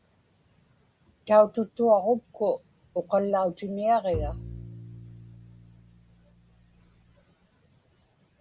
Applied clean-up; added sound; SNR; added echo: none; Bowed string instrument; 12 dB; none.